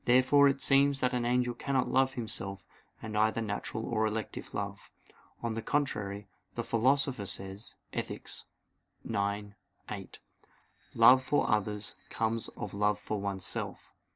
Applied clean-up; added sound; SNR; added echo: neural separator model SepFormer DNS4.